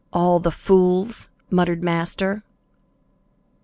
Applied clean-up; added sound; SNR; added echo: none; none; none; none.